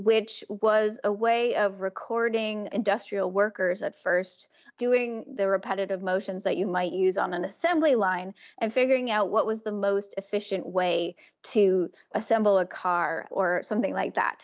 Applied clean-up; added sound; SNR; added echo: none; none; none; none.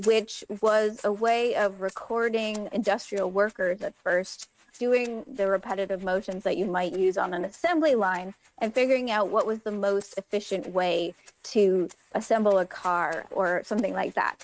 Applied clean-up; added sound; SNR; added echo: neural mask model RNNoise.